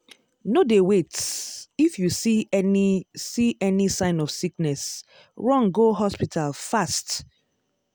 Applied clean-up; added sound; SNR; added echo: none; none; none; none.